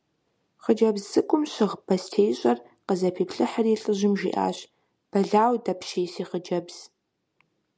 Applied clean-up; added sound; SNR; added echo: none; none; none; none.